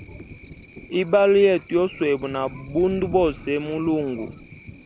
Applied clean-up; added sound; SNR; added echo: none; Cricket + Thunder; 20 dB; none.